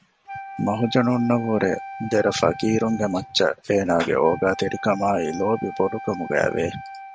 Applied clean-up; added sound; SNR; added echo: none; Wind instrument, woodwind instrument; 14 dB; none.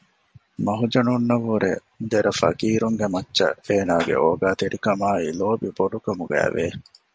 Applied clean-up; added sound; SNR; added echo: none; none; none; none.